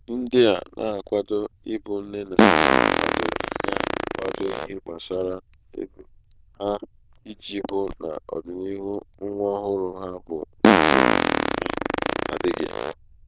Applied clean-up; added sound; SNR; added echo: neural diffusion model UNIVERSE++.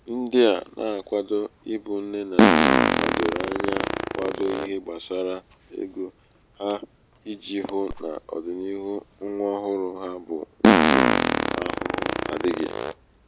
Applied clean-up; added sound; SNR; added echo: none; Fart; -4 dB; none.